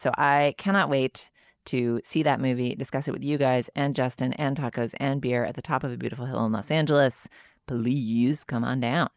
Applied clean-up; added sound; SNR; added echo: none; none; none; none.